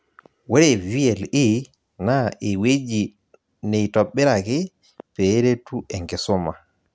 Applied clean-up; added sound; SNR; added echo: none; none; none; none.